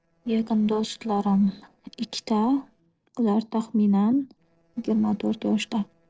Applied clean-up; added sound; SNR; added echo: neural separator model SepFormer DNS4.